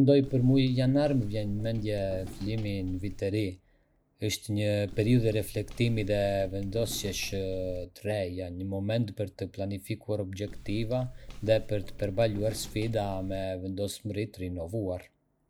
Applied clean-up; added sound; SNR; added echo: none; Walk, footsteps; 10 dB; none.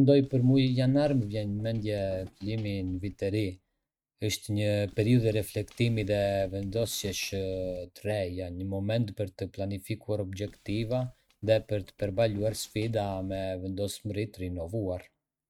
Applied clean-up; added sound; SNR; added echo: neural mask model RNNoise.